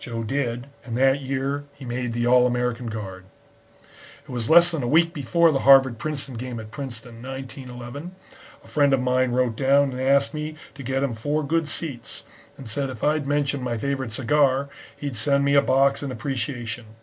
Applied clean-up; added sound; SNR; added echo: none; none; none; none.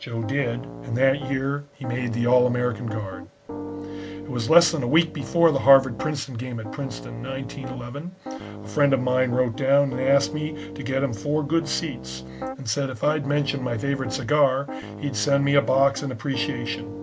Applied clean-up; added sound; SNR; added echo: none; Piano; 12 dB; none.